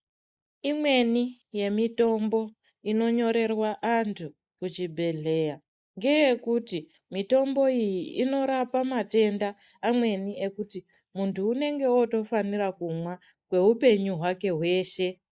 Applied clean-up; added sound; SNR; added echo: neural mask model Resemble Enhance denoiser.